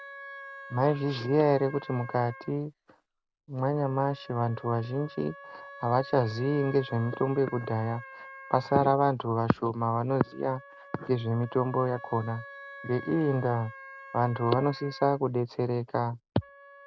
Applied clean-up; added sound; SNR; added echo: none; Wind instrument, woodwind instrument; 18 dB; none.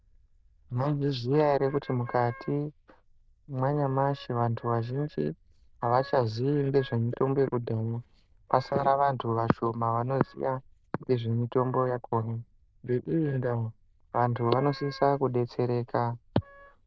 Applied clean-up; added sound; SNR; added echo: neural diffusion model UNIVERSE++.